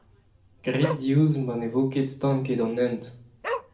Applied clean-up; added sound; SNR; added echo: none; Dog; 12 dB; reverberation time 0.4 s.